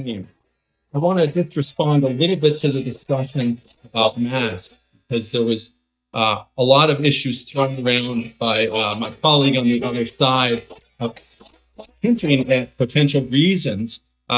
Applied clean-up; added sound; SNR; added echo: neural mask model DeepFilterNet 3.